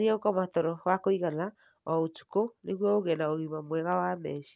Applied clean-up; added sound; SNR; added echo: none; none; none; none.